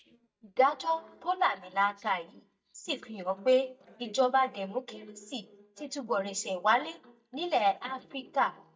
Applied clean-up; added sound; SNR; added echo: neural mask model DeepFilterNet 3.